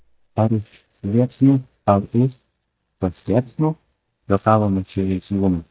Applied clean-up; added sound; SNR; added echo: neural mask model DeepFilterNet 3.